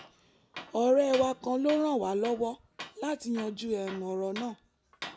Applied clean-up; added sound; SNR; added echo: none; Tools; 17 dB; none.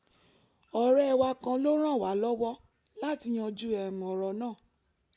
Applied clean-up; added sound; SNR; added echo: none; none; none; none.